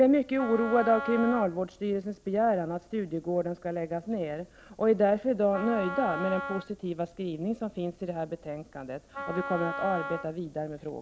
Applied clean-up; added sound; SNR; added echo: none; Wind instrument, woodwind instrument; 9 dB; none.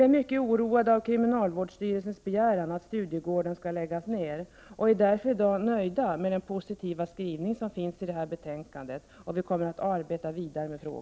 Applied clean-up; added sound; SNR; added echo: none; none; none; none.